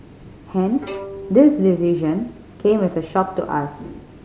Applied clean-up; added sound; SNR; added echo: none; Bowed string instrument; 17 dB; none.